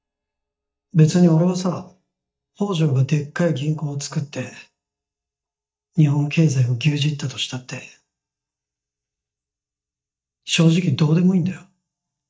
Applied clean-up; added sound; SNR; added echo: neural mask model DeepFilterNet 3.